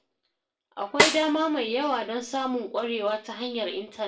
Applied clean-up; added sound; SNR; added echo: none; Snare drum; -1 dB; reverberation time 0.3 s.